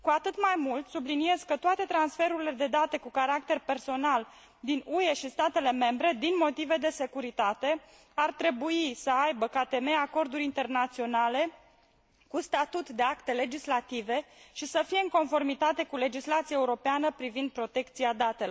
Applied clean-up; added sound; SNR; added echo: none; none; none; none.